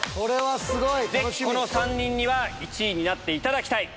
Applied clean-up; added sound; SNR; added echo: none; Bowed string instrument; 11 dB; none.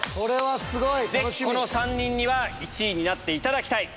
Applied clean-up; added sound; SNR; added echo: none; none; none; none.